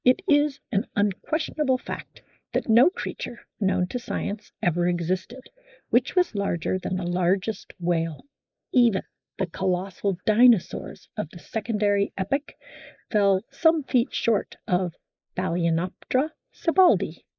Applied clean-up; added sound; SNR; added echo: neural mask model Resemble Enhance denoiser.